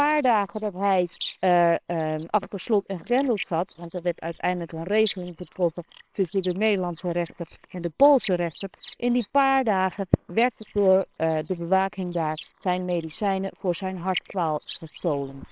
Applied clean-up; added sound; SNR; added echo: neural separator model SepFormer WHAMR!.